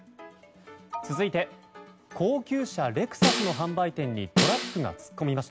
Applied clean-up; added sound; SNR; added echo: none; Snare drum; -1 dB; none.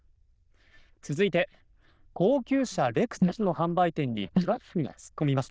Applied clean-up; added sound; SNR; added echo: neural diffusion model UNIVERSE++.